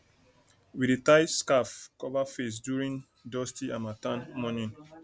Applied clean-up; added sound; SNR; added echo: none; none; none; none.